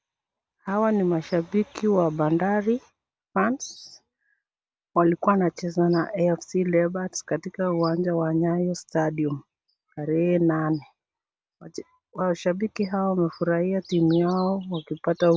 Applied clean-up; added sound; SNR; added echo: none; none; none; none.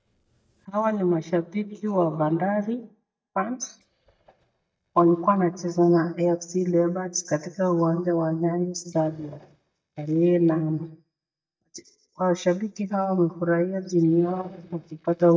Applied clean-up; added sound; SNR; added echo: neural mask model DeepFilterNet 3.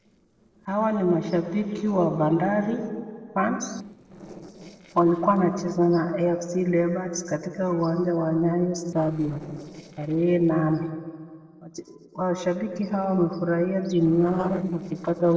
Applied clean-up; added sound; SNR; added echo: neural separator model SepFormer DNS4.